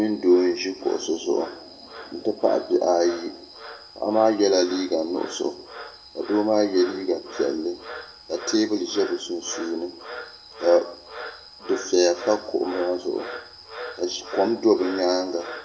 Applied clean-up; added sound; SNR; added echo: none; Frog; 15 dB; reverberation time 0.6 s.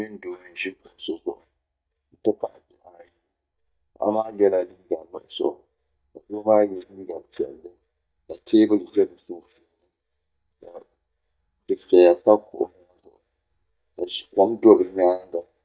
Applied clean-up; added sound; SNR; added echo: neural mask model DeepFilterNet 3.